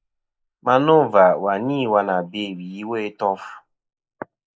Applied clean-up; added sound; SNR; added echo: neural mask model Resemble Enhance denoiser.